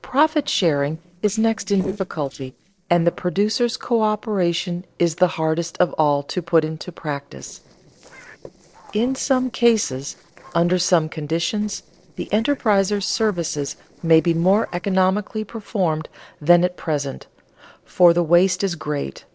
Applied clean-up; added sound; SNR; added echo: neural separator model SepFormer DNS4.